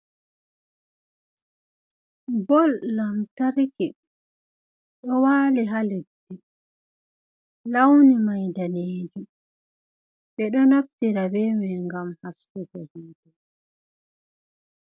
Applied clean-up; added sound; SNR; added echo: none; none; none; none.